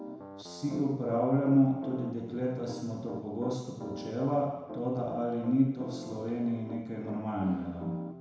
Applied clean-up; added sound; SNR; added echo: none; Piano; 13 dB; reverberation time 1.0 s.